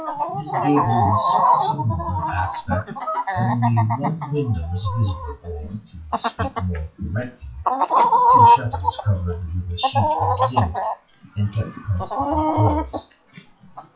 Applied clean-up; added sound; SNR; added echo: classical method WPE with log-MMSE.